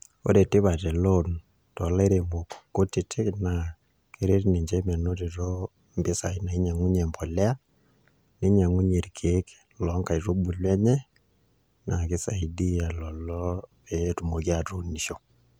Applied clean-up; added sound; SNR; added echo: none; none; none; none.